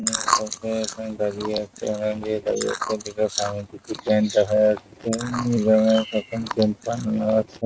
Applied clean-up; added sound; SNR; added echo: neural mask model RNNoise.